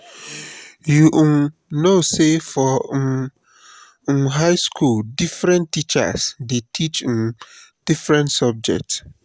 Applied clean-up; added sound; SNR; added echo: none; none; none; none.